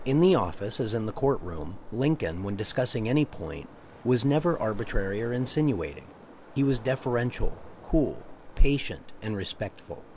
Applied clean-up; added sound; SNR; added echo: none; Waves, surf; 15 dB; none.